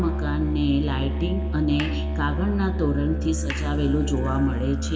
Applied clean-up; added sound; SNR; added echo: none; Musical instrument; 0 dB; reverberation time 2.8 s.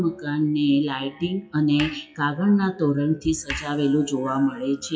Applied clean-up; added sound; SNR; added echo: classical method WPE with log-MMSE.